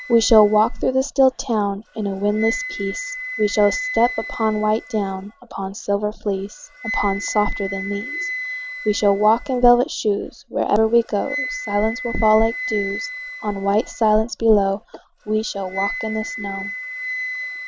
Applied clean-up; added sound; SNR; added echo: none; Wind instrument, woodwind instrument; 11 dB; none.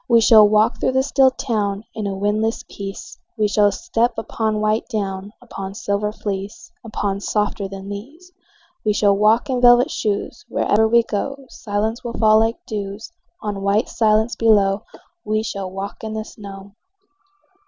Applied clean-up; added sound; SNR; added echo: none; none; none; none.